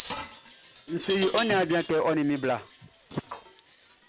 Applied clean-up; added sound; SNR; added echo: none; Chink, clink; -4 dB; none.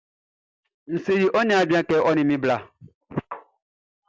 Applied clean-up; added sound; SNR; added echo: none; none; none; none.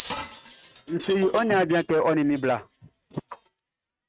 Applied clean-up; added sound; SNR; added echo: neural mask model RNNoise.